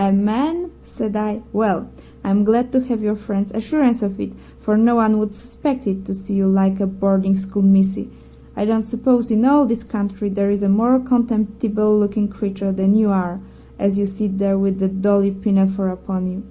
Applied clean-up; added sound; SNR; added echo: none; none; none; none.